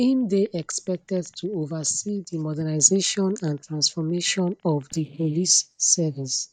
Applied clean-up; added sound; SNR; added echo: neural mask model DeepFilterNet 3.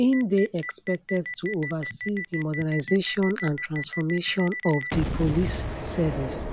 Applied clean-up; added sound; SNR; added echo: none; Boom; 9 dB; none.